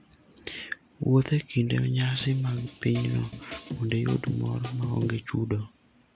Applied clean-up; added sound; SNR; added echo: none; Drum kit; 11 dB; none.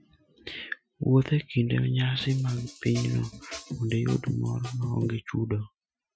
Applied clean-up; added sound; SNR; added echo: classical method Wiener filter.